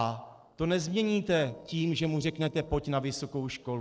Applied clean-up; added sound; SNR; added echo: neural separator model SepFormer DNS4.